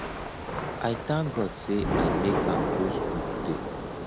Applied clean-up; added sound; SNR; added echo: none; Thunder / Rain; -2 dB; none.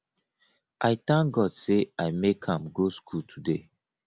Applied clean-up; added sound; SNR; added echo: none; none; none; none.